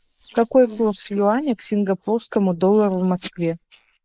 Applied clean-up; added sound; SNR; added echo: neural mask model Resemble Enhance denoiser.